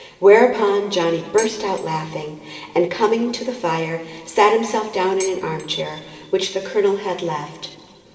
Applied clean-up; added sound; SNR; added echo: none; Dishes, pots, and pans; 17 dB; reverberation time 2.9 s.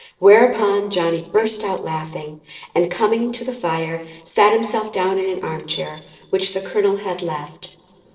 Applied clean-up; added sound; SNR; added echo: neural separator model SepFormer DNS4.